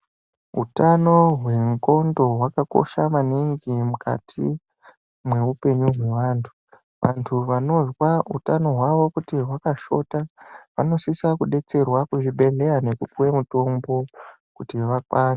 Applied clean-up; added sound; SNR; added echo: none; none; none; none.